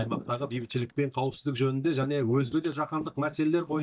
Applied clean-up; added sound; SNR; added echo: neural mask model DeepFilterNet 3.